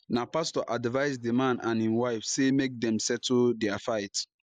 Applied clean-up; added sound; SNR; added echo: neural mask model Resemble Enhance denoiser.